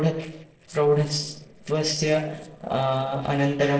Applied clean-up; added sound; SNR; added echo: neural separator model SepFormer DNS4.